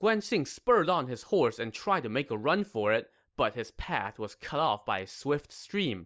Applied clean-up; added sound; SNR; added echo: none; none; none; none.